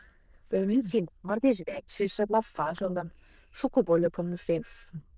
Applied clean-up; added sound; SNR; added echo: neural diffusion model UNIVERSE++.